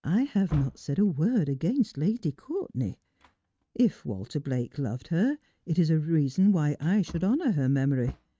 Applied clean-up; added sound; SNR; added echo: neural mask model RNNoise.